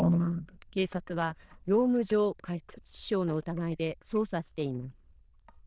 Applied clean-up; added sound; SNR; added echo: neural diffusion model UNIVERSE++.